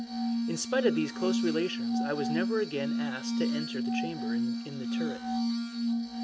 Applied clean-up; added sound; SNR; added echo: none; Glass; -3 dB; none.